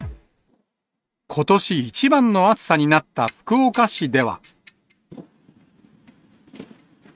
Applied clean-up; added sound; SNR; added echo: neural mask model RNNoise.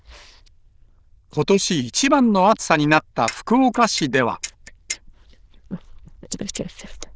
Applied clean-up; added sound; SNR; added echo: neural diffusion model UNIVERSE++.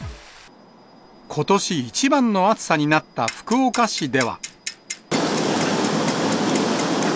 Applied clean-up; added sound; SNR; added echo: none; Clock; 13 dB; none.